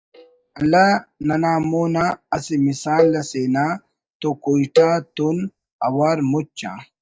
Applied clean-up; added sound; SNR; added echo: neural mask model DeepFilterNet 3.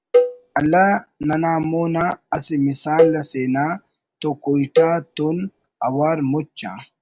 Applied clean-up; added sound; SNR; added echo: none; Cowbell; 2 dB; none.